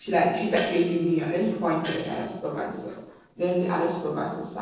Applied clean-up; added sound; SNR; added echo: neural separator model SepFormer DNS4.